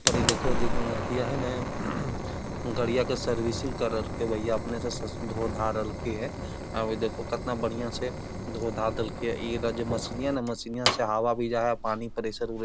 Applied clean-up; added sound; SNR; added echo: none; Fire; 1 dB; none.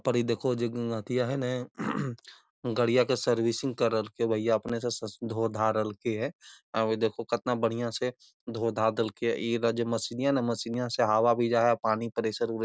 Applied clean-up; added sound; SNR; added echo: none; none; none; none.